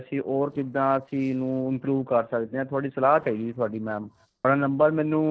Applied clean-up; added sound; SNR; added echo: neural separator model SepFormer DNS4.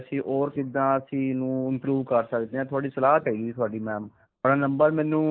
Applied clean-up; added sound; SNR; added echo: neural mask model Resemble Enhance denoiser.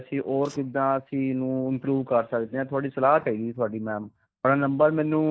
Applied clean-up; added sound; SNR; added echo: neural mask model DeepFilterNet 3.